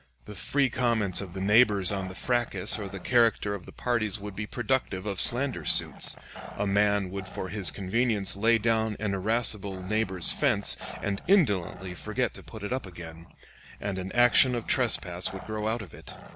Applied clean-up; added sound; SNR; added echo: none; Growling; 19 dB; none.